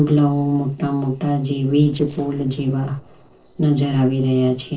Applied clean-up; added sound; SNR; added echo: neural separator model SepFormer DNS4.